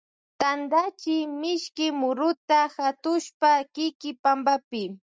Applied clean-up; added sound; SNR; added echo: none; none; none; none.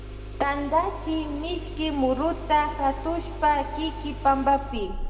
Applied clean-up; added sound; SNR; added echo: none; Engine starting; 9 dB; reverberation time 2.0 s.